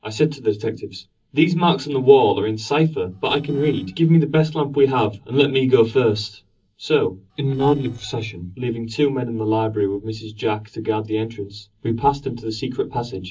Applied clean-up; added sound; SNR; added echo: neural separator model SepFormer DNS4.